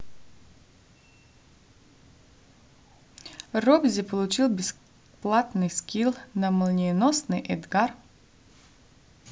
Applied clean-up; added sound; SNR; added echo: none; none; none; none.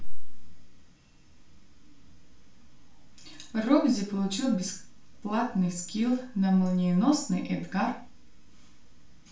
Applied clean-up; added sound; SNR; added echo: none; none; none; reverberation time 0.4 s.